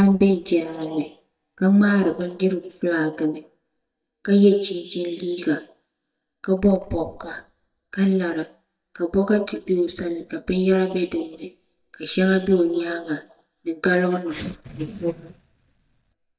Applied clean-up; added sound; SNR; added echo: neural mask model DeepFilterNet 3.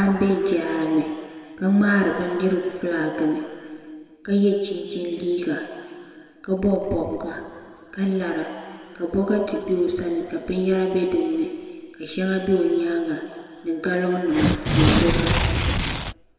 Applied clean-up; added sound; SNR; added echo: none; Tearing; -3 dB; reverberation time 2.2 s.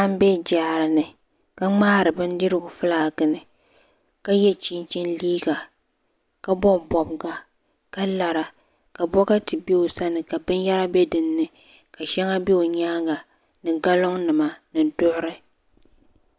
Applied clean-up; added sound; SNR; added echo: none; none; none; none.